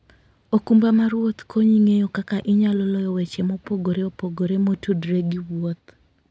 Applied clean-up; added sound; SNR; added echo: none; none; none; none.